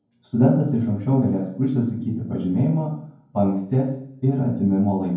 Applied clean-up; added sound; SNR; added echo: none; none; none; reverberation time 0.9 s.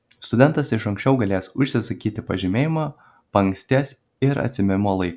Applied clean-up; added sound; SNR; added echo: none; none; none; none.